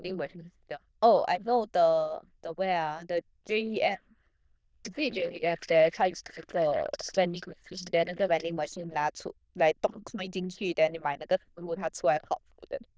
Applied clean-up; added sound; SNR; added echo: neural diffusion model UNIVERSE++.